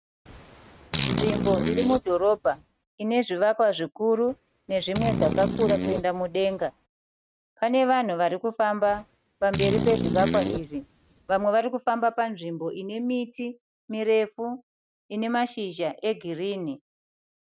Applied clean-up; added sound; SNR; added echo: neural mask model RNNoise.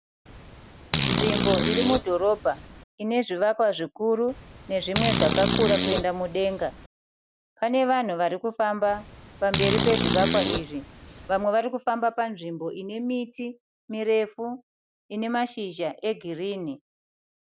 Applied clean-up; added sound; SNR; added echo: none; Fart; 1 dB; none.